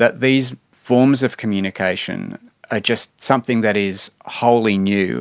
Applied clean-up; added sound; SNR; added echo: none; none; none; none.